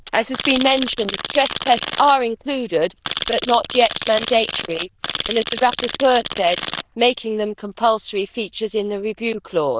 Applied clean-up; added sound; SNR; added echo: neural diffusion model UNIVERSE++.